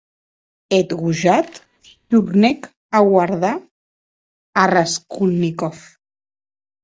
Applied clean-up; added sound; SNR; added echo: neural mask model DeepFilterNet 3.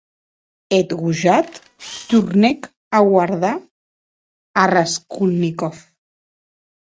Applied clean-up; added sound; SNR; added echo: neural mask model RNNoise.